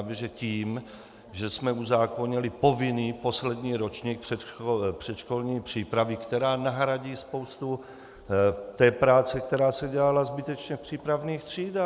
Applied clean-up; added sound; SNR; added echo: none; none; none; none.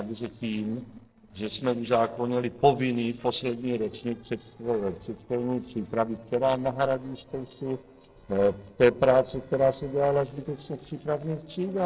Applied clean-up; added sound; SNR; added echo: neural separator model SepFormer DNS4.